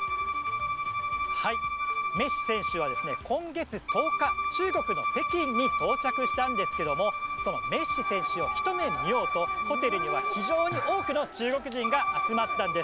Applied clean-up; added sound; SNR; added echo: none; Bowed string instrument; -1 dB; none.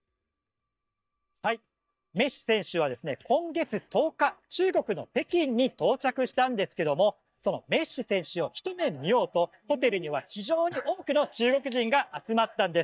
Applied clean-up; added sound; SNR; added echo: neural mask model DeepFilterNet 3.